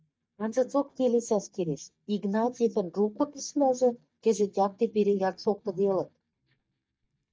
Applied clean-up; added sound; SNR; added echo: neural mask model DeepFilterNet 3.